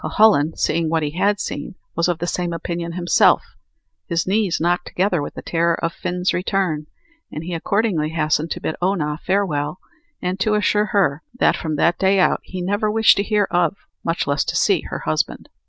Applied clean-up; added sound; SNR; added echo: none; none; none; none.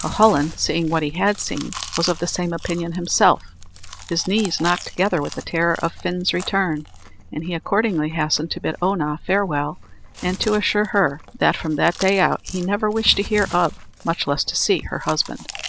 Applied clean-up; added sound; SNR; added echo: none; Chewing, mastication; 14 dB; none.